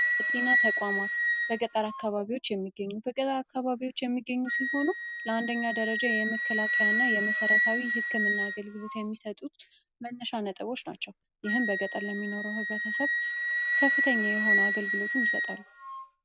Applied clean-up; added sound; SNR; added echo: none; Wind instrument, woodwind instrument; -3 dB; none.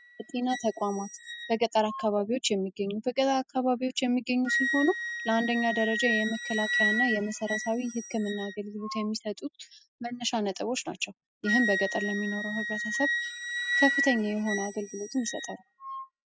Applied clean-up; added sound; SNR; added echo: classical method spectral subtraction.